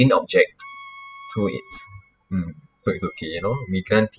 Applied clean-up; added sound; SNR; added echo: classical method spectral subtraction.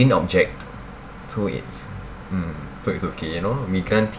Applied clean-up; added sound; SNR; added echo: none; none; none; none.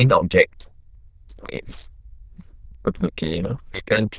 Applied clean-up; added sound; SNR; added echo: neural diffusion model UNIVERSE++.